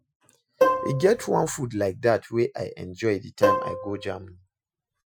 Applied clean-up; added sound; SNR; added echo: classical method Wiener filter.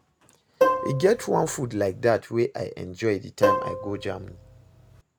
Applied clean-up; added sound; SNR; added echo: none; Plucked string instrument; 0 dB; none.